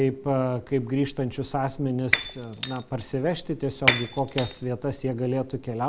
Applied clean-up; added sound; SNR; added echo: none; Shatter; 4 dB; none.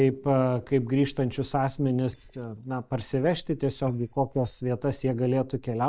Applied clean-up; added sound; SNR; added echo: neural mask model DeepFilterNet 3.